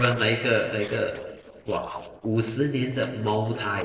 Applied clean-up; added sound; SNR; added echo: neural separator model SepFormer DNS4.